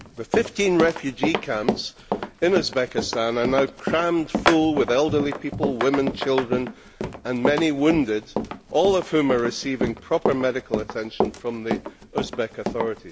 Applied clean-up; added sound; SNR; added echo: none; Run; 5 dB; none.